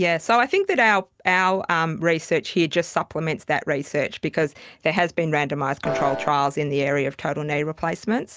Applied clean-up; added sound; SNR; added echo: none; Piano; 3 dB; none.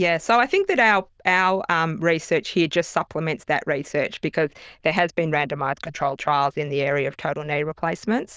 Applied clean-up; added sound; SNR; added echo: neural diffusion model UNIVERSE++.